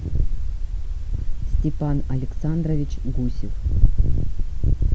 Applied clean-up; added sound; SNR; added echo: none; none; none; none.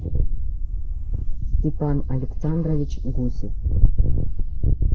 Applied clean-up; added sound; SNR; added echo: neural mask model Resemble Enhance denoiser.